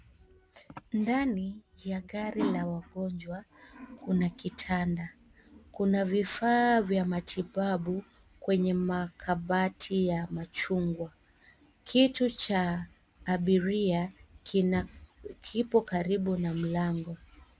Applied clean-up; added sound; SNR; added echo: none; none; none; none.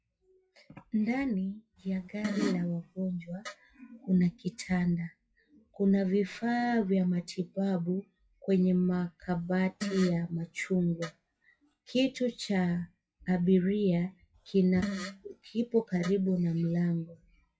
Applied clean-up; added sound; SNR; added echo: classical method WPE with log-MMSE.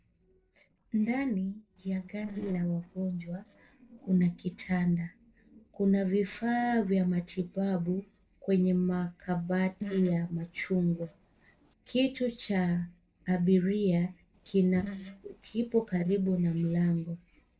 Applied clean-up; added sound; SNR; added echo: neural separator model SepFormer DNS4.